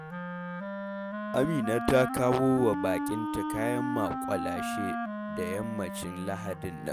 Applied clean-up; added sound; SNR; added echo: none; Wind instrument, woodwind instrument; 3 dB; none.